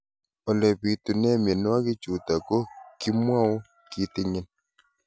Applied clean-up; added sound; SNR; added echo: none; none; none; none.